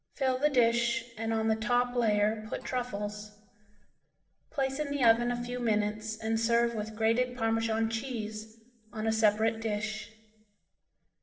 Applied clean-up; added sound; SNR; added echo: neural separator model SepFormer DNS4.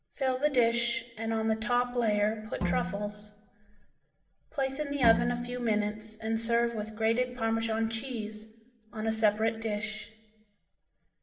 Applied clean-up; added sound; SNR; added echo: none; Bowed string instrument; 5 dB; reverberation time 0.9 s.